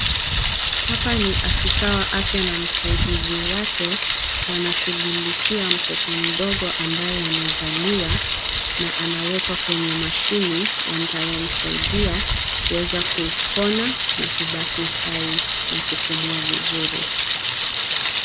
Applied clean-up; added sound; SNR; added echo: none; Thunder; -5 dB; none.